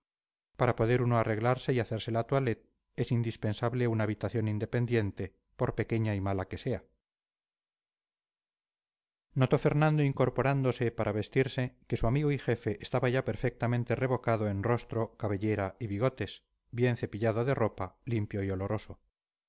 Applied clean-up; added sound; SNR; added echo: none; none; none; none.